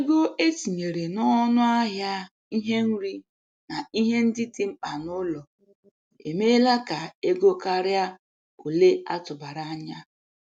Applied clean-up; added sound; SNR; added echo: none; none; none; none.